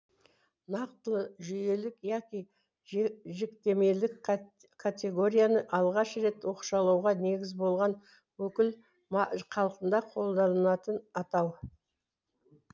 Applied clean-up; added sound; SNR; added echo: none; none; none; none.